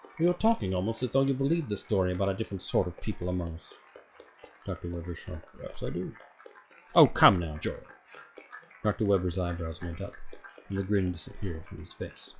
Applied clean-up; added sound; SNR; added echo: classical method log-MMSE.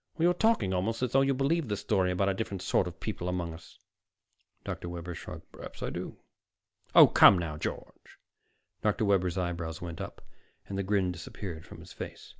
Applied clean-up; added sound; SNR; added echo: none; none; none; none.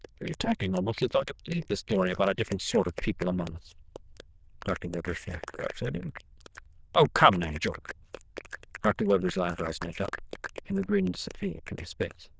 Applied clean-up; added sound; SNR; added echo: neural diffusion model UNIVERSE++.